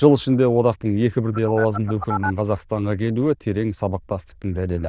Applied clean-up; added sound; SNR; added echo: neural diffusion model UNIVERSE++.